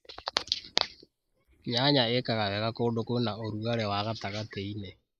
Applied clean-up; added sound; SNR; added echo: neural mask model Resemble Enhance denoiser.